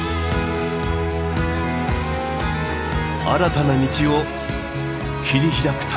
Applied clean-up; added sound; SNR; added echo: none; none; none; none.